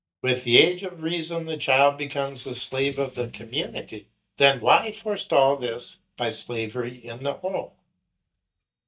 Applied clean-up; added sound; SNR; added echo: neural mask model DeepFilterNet 3.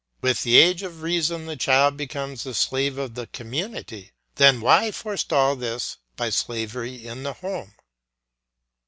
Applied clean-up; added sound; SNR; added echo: none; none; none; none.